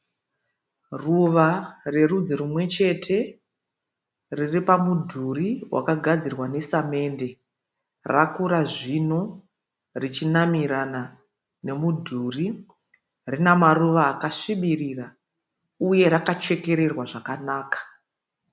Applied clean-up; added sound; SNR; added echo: none; none; none; none.